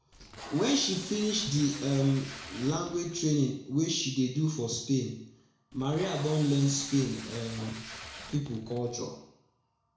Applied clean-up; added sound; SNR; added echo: none; Packing tape, duct tape; 14 dB; reverberation time 0.6 s.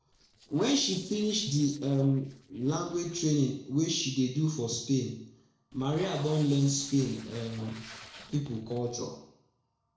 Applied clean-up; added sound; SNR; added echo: neural separator model SepFormer DNS4.